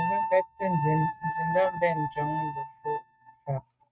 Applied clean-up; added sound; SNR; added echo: neural mask model RNNoise.